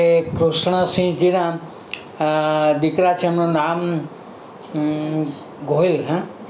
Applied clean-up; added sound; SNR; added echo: none; none; none; none.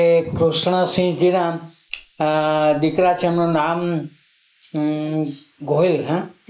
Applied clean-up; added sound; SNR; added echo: neural mask model Resemble Enhance denoiser.